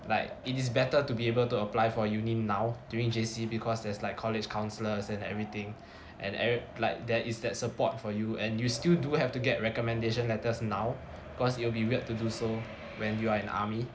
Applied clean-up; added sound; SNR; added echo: none; Wind; 17 dB; none.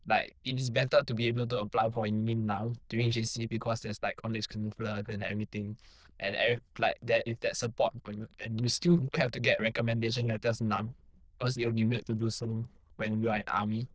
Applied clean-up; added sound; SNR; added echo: neural diffusion model UNIVERSE++.